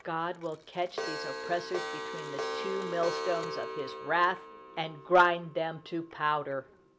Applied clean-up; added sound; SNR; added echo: none; Clock; 8 dB; none.